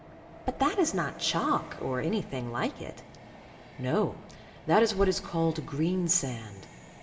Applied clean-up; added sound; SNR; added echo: none; Train; 18 dB; reverberation time 2.6 s.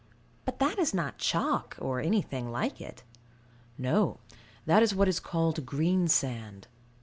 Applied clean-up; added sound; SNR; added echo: none; none; none; none.